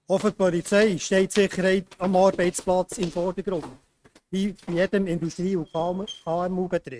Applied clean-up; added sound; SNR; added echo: neural mask model RNNoise.